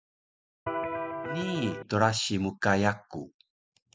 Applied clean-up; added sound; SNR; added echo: none; Electric guitar; 3 dB; none.